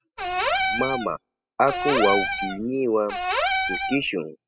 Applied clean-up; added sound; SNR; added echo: classical method spectral subtraction.